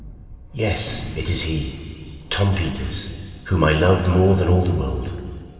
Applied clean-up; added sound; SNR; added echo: none; Gunshot, gunfire; 20 dB; reverberation time 2.5 s.